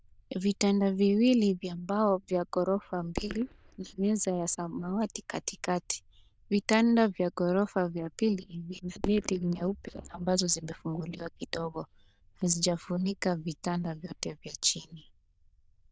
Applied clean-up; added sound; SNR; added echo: neural diffusion model UNIVERSE++.